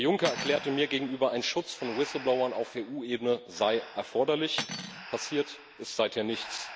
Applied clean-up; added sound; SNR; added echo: none; Cutlery, silverware + Breathing; 13 dB; none.